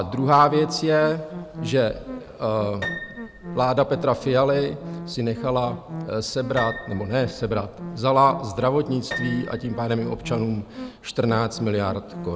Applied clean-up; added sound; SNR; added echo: none; Piano + Musical instrument; 12 dB; none.